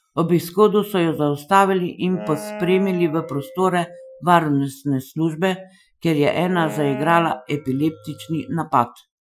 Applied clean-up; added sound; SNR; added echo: classical method Wiener filter.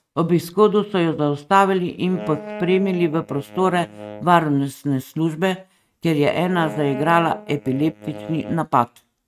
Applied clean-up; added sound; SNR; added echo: neural mask model RNNoise.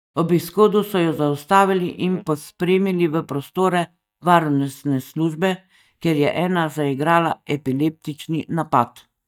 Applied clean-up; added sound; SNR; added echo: neural mask model DeepFilterNet 3.